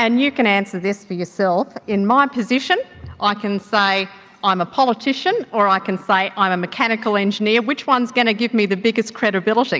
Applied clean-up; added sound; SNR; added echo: none; none; none; none.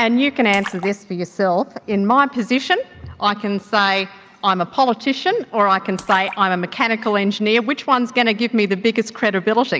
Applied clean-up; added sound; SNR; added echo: none; Splash, splatter; 19 dB; none.